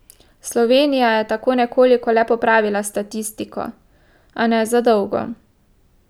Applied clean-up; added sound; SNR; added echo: none; none; none; none.